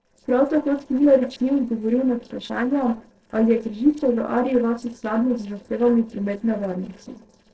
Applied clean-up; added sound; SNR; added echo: neural separator model SepFormer DNS4.